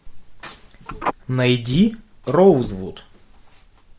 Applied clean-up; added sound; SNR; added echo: none; Telephone; 13 dB; none.